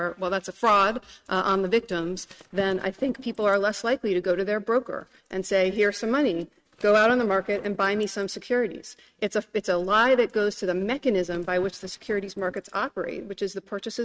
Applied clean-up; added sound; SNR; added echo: neural mask model RNNoise.